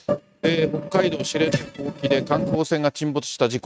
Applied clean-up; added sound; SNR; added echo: neural mask model RNNoise.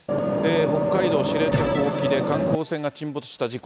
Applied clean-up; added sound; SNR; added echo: none; Vehicle; -3 dB; none.